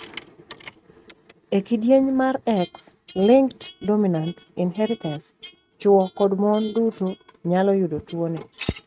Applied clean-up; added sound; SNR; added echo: neural mask model RNNoise.